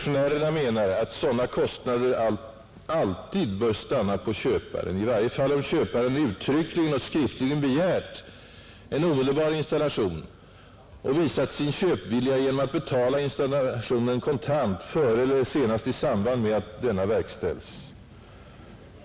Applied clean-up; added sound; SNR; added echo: none; none; none; none.